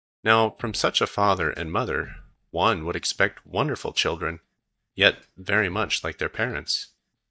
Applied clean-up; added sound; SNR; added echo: neural mask model DeepFilterNet 3.